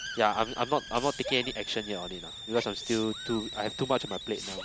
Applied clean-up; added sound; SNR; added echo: none; Sneeze + Hiss; 9 dB; none.